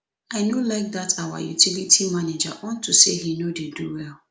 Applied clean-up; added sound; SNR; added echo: none; none; none; none.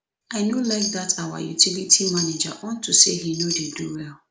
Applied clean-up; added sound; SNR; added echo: none; Chime; 10 dB; none.